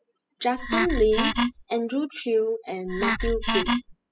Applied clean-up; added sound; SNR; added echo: classical method spectral subtraction.